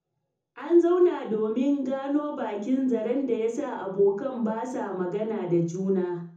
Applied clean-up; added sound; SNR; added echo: none; none; none; reverberation time 0.5 s.